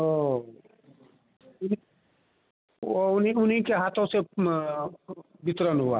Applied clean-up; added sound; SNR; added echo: none; none; none; none.